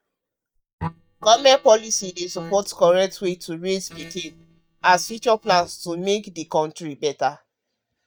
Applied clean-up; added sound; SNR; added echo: neural mask model DeepFilterNet 3.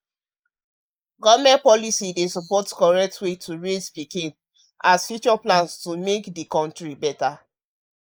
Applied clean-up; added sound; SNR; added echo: neural mask model Resemble Enhance denoiser.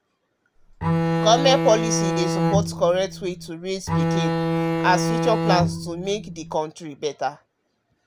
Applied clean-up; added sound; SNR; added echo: none; Bowed string instrument; -2 dB; none.